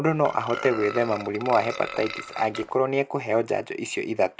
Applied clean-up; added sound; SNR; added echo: none; Burping, eructation; 11 dB; none.